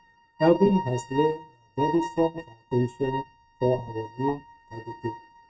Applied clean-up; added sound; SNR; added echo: neural mask model RNNoise.